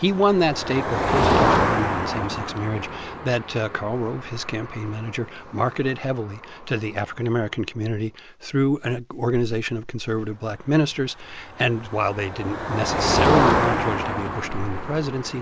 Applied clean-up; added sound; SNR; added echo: none; Motor vehicle (road); 2 dB; none.